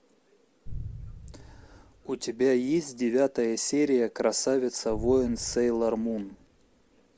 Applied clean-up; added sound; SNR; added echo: none; Boom; 15 dB; none.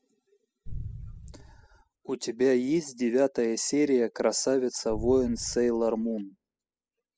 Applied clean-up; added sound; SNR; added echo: classical method spectral subtraction.